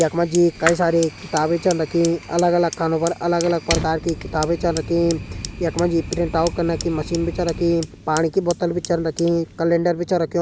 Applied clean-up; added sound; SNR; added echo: none; Fire; 11 dB; none.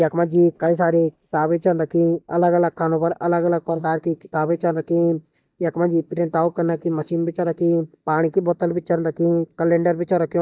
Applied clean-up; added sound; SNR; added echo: neural mask model DeepFilterNet 3.